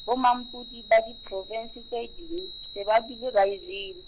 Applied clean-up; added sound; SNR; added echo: none; Chime; 13 dB; none.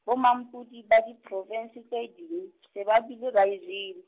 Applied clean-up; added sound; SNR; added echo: none; none; none; none.